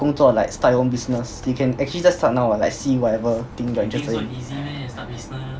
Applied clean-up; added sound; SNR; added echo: none; none; none; none.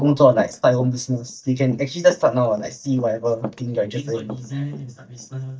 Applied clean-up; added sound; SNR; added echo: neural mask model DeepFilterNet 3.